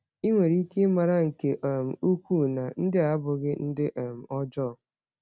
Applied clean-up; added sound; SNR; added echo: none; none; none; none.